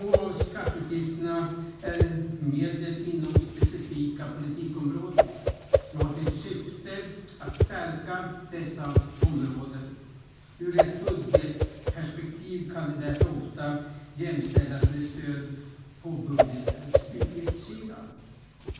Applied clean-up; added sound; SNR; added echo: none; Whoosh, swoosh, swish; -3 dB; reverberation time 1.2 s.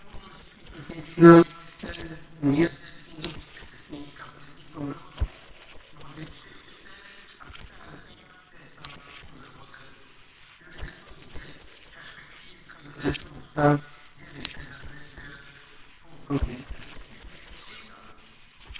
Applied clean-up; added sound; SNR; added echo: neural separator model SepFormer WHAMR!.